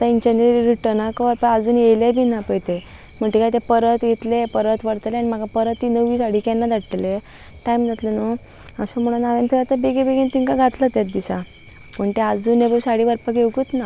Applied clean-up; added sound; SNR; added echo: none; none; none; none.